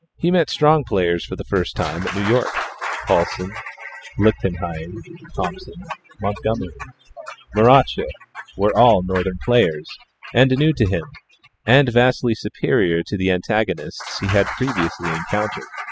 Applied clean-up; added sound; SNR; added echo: classical method spectral subtraction.